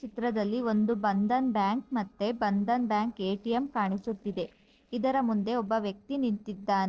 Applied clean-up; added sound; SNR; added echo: neural separator model SepFormer DNS4.